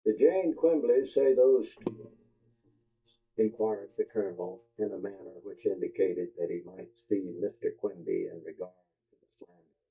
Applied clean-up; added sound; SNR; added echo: neural mask model DeepFilterNet 3.